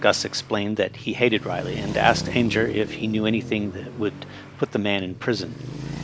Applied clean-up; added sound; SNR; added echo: none; Traffic noise, roadway noise; 10 dB; none.